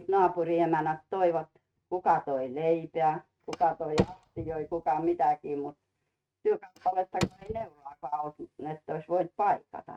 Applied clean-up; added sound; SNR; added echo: neural mask model RNNoise.